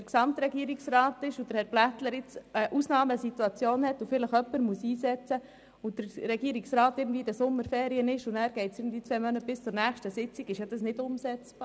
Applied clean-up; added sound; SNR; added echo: none; none; none; none.